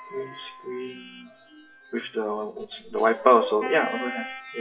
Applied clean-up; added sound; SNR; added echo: classical method WPE with log-MMSE.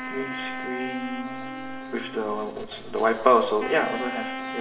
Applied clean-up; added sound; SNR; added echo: none; Wind instrument, woodwind instrument; 8 dB; reverberation time 0.8 s.